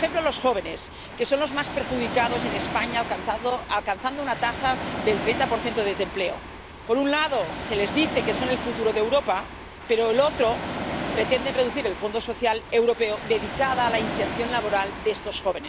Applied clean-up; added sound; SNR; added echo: none; Ocean; 7 dB; none.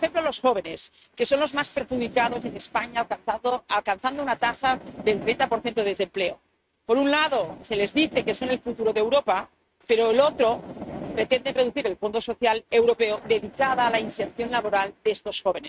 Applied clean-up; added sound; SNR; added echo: neural mask model RNNoise.